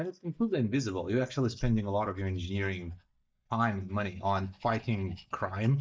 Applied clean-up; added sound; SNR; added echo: neural mask model DeepFilterNet 3.